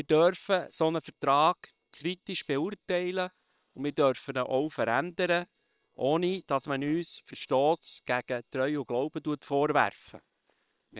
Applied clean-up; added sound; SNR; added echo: neural separator model SepFormer WHAM!.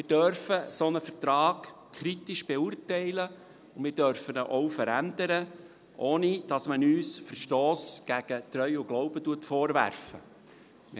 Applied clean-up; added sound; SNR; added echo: none; none; none; none.